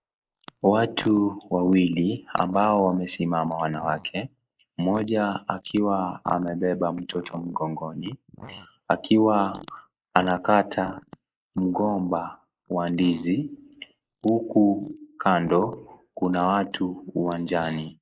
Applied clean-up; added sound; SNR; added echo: neural mask model Resemble Enhance denoiser.